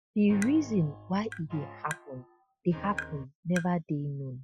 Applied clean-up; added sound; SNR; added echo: classical method Wiener filter.